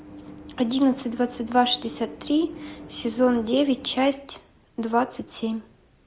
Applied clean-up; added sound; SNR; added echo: none; none; none; none.